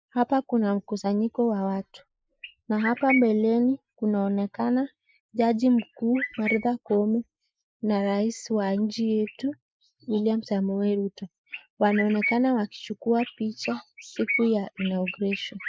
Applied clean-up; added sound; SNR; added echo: neural mask model Resemble Enhance denoiser.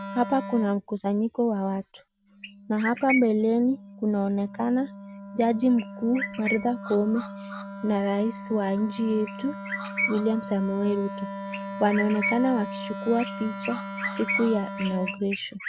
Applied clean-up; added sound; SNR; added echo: none; Wind instrument, woodwind instrument; 12 dB; none.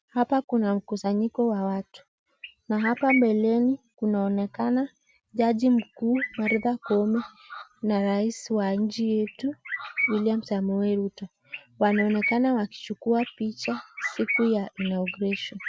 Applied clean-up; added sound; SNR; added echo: none; none; none; none.